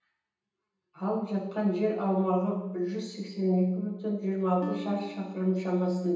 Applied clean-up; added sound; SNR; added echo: none; Acoustic guitar; 12 dB; reverberation time 0.9 s.